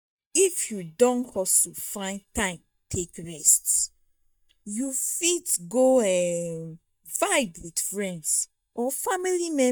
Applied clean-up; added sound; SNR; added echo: neural mask model DeepFilterNet 3.